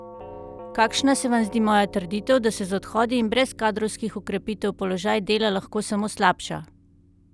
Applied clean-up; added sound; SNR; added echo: none; Doorbell; 19 dB; none.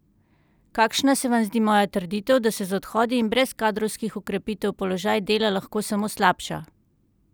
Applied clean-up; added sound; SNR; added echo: none; none; none; none.